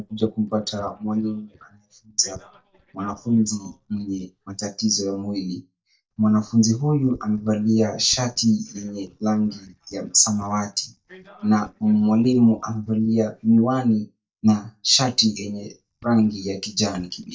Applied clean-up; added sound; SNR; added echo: neural mask model DeepFilterNet 3.